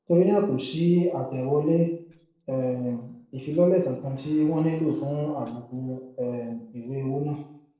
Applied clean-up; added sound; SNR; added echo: neural separator model SepFormer DNS4.